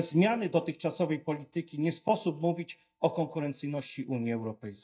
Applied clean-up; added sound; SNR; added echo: neural mask model DeepFilterNet 3.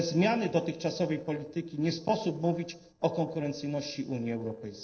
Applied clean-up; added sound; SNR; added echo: neural separator model SepFormer DNS4.